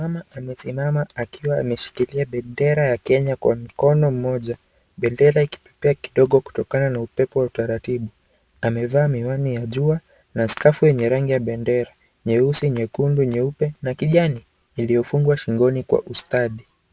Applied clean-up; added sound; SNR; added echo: none; none; none; none.